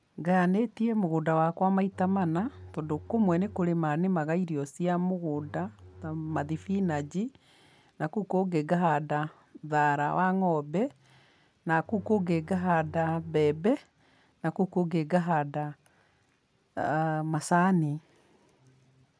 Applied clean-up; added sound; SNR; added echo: none; Bowed string instrument; 19 dB; none.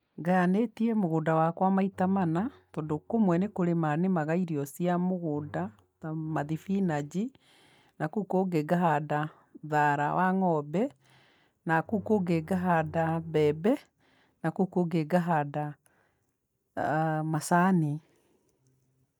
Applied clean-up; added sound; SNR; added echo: neural mask model DeepFilterNet 3.